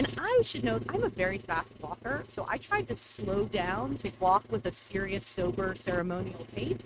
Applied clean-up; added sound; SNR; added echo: neural mask model RNNoise.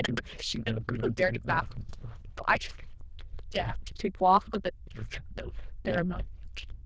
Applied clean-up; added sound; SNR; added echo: neural diffusion model UNIVERSE++.